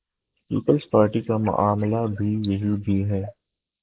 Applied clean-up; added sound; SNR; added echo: neural mask model Resemble Enhance denoiser.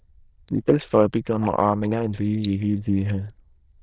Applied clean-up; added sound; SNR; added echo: neural diffusion model UNIVERSE++.